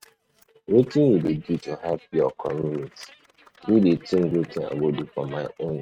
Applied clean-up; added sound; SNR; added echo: neural mask model RNNoise.